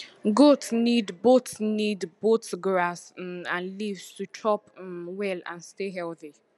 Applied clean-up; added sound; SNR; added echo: none; none; none; none.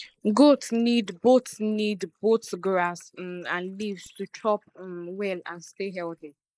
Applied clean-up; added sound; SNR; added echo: neural mask model Resemble Enhance denoiser.